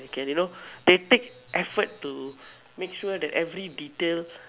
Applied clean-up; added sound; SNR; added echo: none; none; none; none.